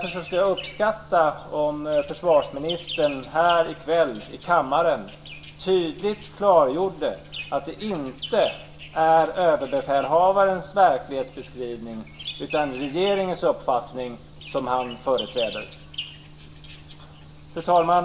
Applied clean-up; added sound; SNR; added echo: none; Bird vocalization, bird call, bird song; 18 dB; reverberation time 0.5 s.